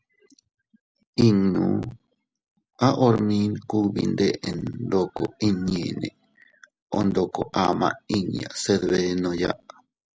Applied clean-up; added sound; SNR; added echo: none; none; none; none.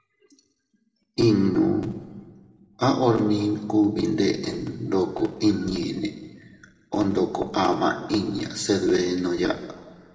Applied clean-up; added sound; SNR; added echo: none; none; none; reverberation time 1.3 s.